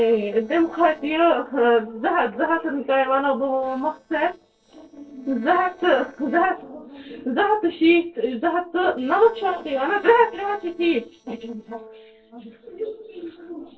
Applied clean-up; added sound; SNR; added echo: neural separator model SepFormer DNS4.